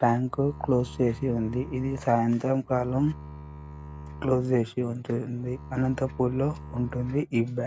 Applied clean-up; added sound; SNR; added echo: none; Bowed string instrument; 15 dB; none.